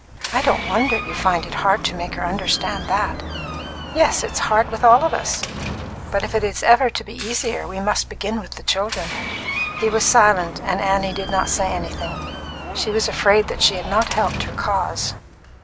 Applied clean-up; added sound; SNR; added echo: none; Door; 9 dB; none.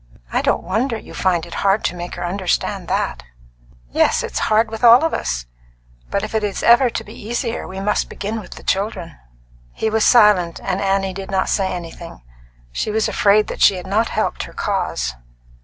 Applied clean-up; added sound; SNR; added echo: none; none; none; none.